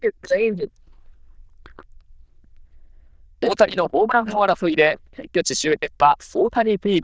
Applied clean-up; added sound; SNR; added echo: neural diffusion model UNIVERSE++.